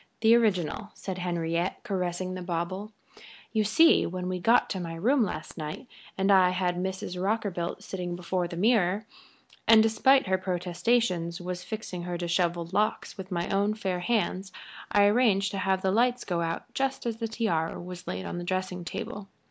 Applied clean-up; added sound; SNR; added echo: none; none; none; none.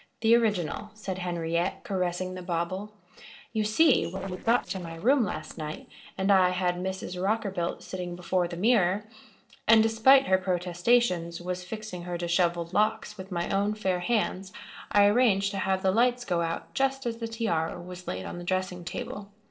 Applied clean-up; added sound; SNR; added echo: neural separator model SepFormer DNS4.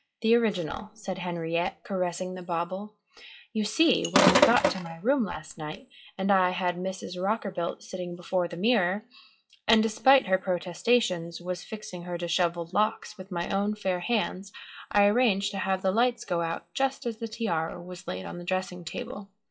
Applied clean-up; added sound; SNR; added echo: classical method WPE with log-MMSE.